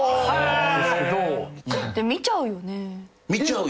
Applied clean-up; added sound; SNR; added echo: none; none; none; none.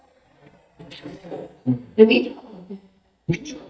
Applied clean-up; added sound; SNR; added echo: neural mask model DeepFilterNet 3.